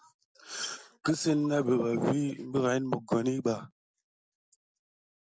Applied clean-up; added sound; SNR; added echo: none; none; none; none.